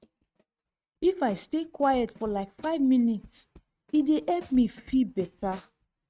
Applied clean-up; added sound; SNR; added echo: neural mask model RNNoise.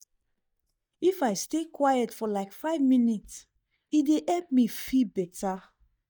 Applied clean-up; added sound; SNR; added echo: neural mask model DeepFilterNet 3.